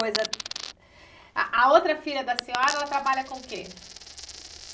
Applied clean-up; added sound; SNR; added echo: none; Coin (dropping); 11 dB; none.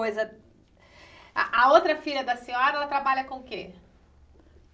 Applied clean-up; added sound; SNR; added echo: none; none; none; none.